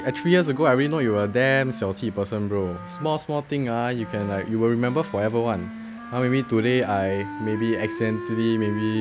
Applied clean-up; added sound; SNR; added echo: none; Wind instrument, woodwind instrument; 12 dB; none.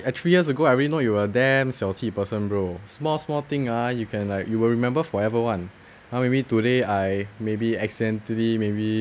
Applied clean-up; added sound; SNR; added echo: none; none; none; none.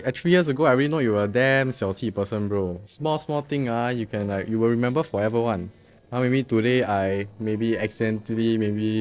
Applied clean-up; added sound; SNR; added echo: neural separator model SepFormer DNS4.